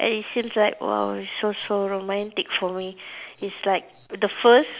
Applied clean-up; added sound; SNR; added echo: none; none; none; none.